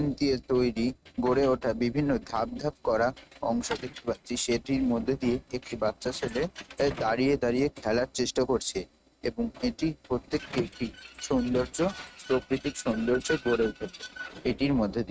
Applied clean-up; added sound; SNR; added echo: neural mask model RNNoise.